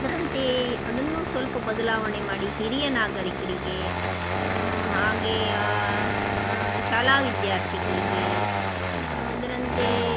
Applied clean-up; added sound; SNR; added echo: none; Engine starting; -1 dB; none.